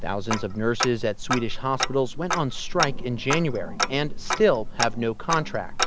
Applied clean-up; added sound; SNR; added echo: none; Tick-tock; 2 dB; none.